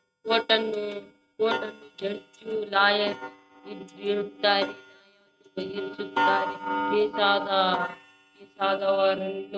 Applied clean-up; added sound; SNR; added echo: neural mask model RNNoise.